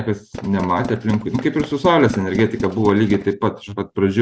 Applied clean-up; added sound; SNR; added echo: none; Tools; 11 dB; none.